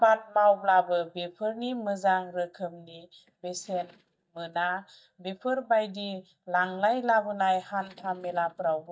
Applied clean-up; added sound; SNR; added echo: neural mask model DeepFilterNet 3.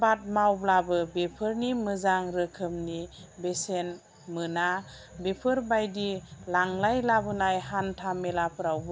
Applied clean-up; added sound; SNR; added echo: none; none; none; none.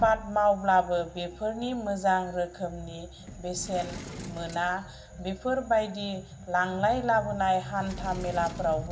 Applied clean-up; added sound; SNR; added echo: none; Sliding door; 15 dB; reverberation time 0.7 s.